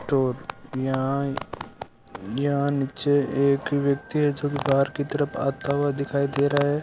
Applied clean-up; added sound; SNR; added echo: none; Bell; 14 dB; none.